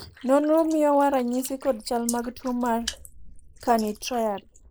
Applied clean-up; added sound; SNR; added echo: neural mask model Resemble Enhance denoiser.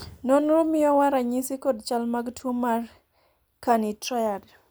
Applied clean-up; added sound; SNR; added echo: none; none; none; none.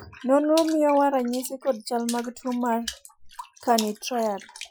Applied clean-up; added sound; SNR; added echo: classical method Wiener filter.